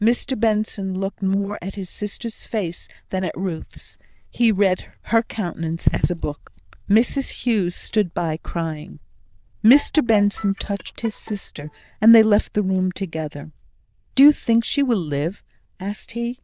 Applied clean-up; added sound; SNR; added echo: neural diffusion model UNIVERSE++.